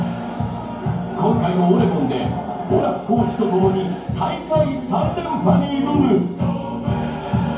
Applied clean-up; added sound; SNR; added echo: none; none; none; reverberation time 0.9 s.